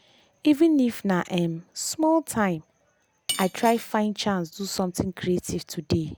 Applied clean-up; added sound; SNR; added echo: none; Cutlery, silverware / Dishes, pots, and pans; 9 dB; none.